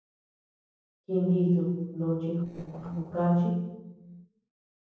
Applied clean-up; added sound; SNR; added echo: neural separator model SepFormer DNS4.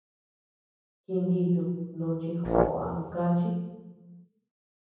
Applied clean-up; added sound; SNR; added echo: none; Brass instrument; -1 dB; reverberation time 1.1 s.